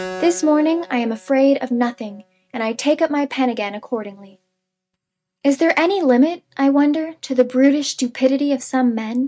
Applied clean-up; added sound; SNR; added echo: neural mask model RNNoise.